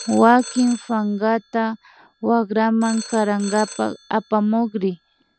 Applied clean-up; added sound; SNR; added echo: none; Telephone; 18 dB; none.